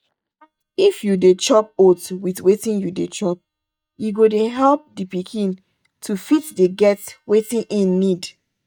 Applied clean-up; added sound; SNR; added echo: neural mask model DeepFilterNet 3.